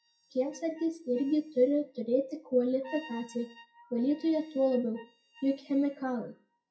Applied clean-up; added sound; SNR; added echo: classical method WPE with log-MMSE.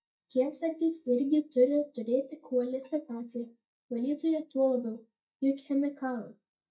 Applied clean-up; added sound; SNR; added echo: neural mask model DeepFilterNet 3.